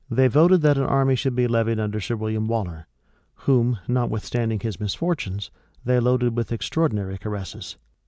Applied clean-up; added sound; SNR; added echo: none; none; none; none.